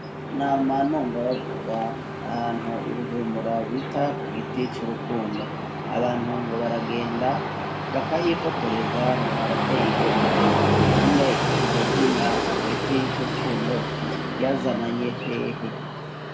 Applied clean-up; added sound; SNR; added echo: none; Train; -2 dB; reverberation time 0.4 s.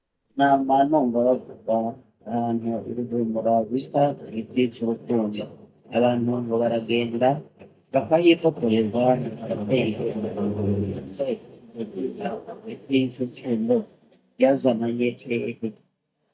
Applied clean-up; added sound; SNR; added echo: neural mask model DeepFilterNet 3.